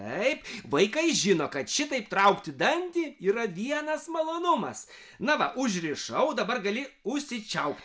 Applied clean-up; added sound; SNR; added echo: none; none; none; none.